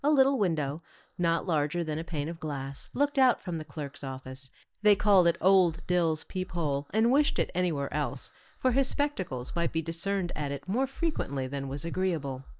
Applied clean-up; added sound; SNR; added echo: neural mask model DeepFilterNet 3.